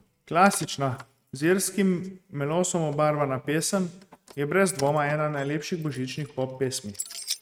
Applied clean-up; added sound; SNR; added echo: neural mask model RNNoise.